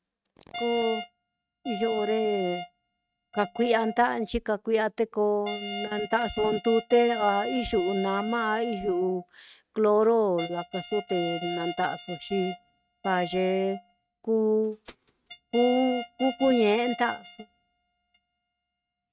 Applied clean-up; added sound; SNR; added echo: neural mask model RNNoise.